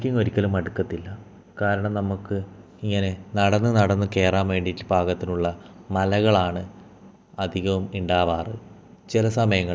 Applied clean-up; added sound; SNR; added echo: none; none; none; none.